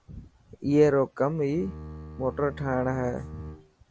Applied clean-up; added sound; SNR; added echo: none; Bowed string instrument; 13 dB; none.